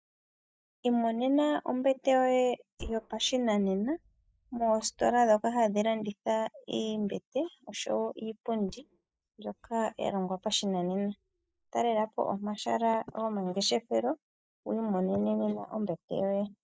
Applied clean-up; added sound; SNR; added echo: neural mask model DeepFilterNet 3.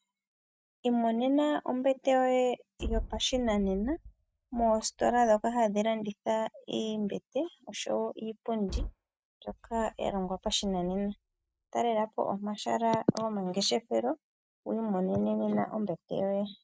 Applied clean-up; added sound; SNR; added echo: neural mask model RNNoise.